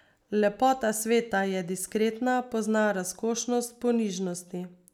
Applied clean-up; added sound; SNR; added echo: none; none; none; none.